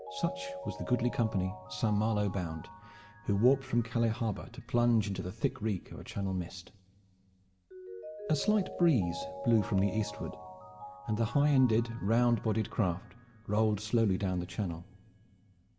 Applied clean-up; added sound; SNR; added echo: none; Mallet percussion; 15 dB; reverberation time 0.7 s.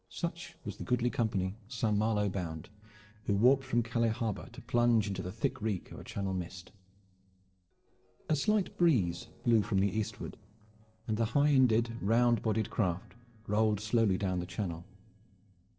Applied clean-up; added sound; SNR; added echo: neural separator model SepFormer DNS4.